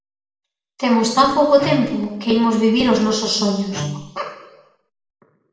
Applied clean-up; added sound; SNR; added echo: none; Bowed string instrument; 13 dB; reverberation time 1.0 s.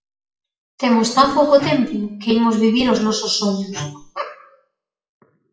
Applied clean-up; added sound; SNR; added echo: classical method WPE with log-MMSE.